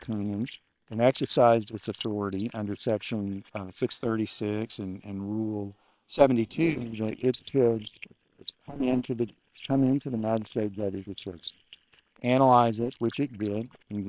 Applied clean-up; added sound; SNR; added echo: neural separator model SepFormer WHAM!.